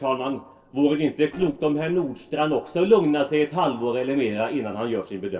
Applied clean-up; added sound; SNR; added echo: neural separator model SepFormer DNS4.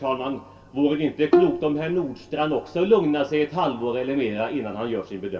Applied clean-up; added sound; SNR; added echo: none; Bowed string instrument; 2 dB; reverberation time 0.2 s.